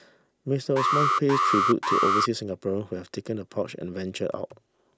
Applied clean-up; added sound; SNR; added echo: none; Alarm; -5 dB; none.